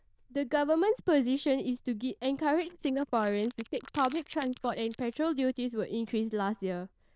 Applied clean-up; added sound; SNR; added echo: neural diffusion model UNIVERSE++.